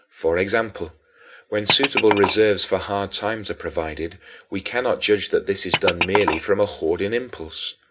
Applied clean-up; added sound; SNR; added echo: none; Glass; 6 dB; reverberation time 0.3 s.